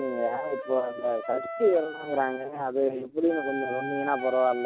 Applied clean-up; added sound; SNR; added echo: none; Wind instrument, woodwind instrument; 9 dB; none.